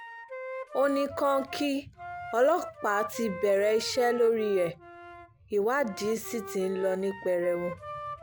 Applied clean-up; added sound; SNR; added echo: none; Wind instrument, woodwind instrument; 12 dB; none.